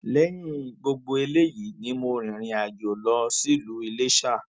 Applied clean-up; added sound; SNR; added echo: none; none; none; none.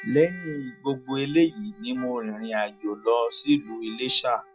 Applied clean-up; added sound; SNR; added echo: classical method log-MMSE.